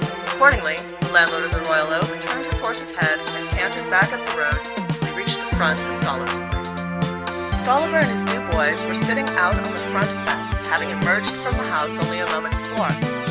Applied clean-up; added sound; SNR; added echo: none; Organ; 1 dB; none.